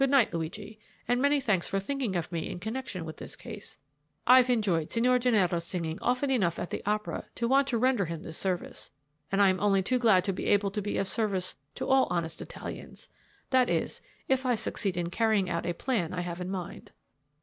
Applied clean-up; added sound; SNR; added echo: none; none; none; none.